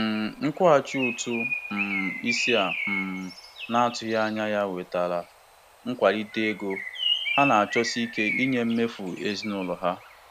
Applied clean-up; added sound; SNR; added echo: none; Bird; 6 dB; none.